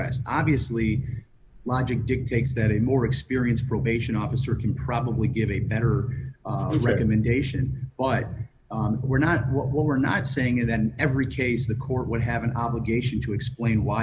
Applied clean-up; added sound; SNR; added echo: none; none; none; none.